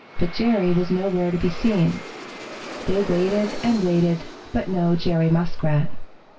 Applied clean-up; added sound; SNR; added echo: none; Aircraft; 16 dB; reverberation time 0.1 s.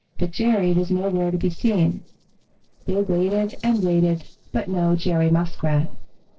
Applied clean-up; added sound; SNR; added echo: neural separator model SepFormer DNS4.